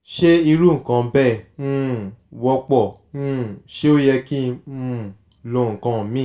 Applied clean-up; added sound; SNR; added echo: none; none; none; reverberation time 0.3 s.